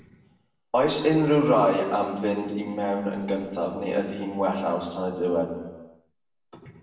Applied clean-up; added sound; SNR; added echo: none; none; none; reverberation time 1.1 s.